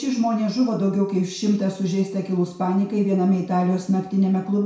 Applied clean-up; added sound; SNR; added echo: none; none; none; reverberation time 0.6 s.